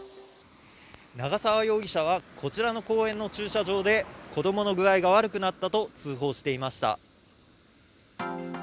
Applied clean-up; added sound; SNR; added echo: none; none; none; none.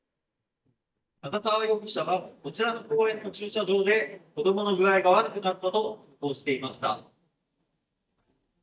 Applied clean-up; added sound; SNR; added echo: neural mask model DeepFilterNet 3.